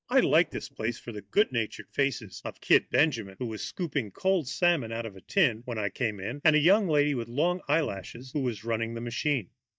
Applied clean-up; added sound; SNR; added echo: neural mask model DeepFilterNet 3.